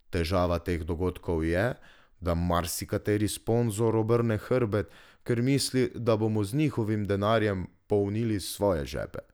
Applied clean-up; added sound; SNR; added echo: none; none; none; none.